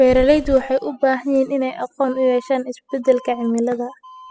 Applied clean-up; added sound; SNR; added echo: classical method spectral subtraction.